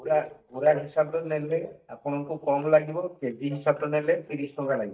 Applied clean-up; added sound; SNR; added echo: neural mask model DeepFilterNet 3.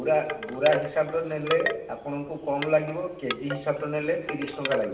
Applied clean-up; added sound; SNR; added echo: none; Wind chime / Wood; 7 dB; reverberation time 1.0 s.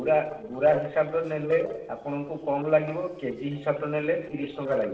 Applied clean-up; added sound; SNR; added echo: neural separator model SepFormer DNS4.